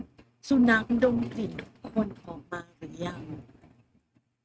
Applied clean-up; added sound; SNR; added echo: neural mask model RNNoise.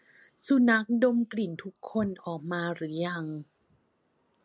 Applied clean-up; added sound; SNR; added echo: none; none; none; none.